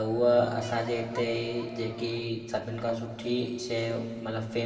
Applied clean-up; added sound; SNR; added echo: none; Crowd; 14 dB; reverberation time 2.4 s.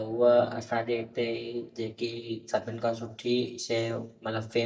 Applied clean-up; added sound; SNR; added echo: neural mask model DeepFilterNet 3.